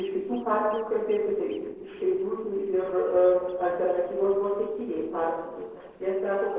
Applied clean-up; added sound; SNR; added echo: neural separator model SepFormer DNS4.